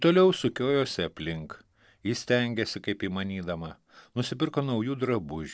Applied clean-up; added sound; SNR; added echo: neural separator model SepFormer DNS4.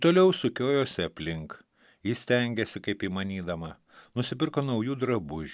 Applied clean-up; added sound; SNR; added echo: none; none; none; none.